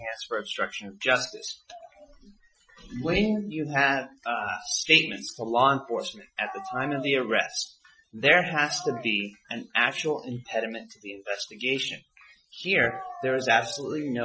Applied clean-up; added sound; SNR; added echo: classical method Wiener filter.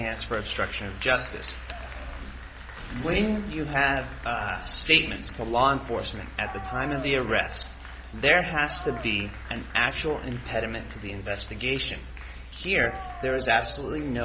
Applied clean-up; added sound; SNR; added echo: none; Dog + Applause; 15 dB; none.